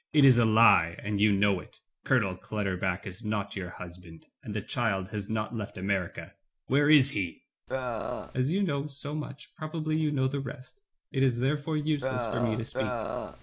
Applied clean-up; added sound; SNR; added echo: none; Burping, eructation; 3 dB; none.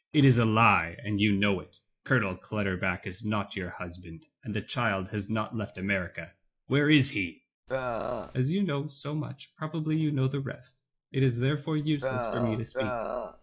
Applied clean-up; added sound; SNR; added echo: classical method log-MMSE.